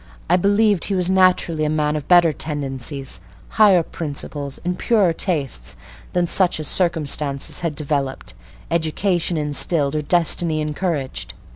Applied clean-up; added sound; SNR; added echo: none; none; none; none.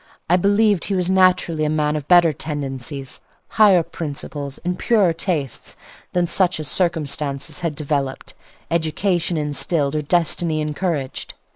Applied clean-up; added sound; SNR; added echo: neural mask model Resemble Enhance denoiser.